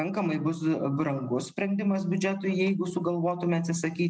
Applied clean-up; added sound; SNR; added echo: none; none; none; none.